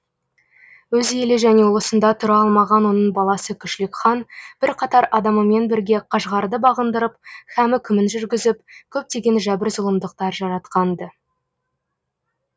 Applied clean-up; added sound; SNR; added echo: none; none; none; none.